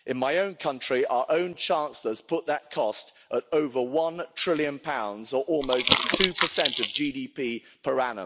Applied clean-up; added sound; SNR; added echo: none; Crumpling, crinkling; -1 dB; none.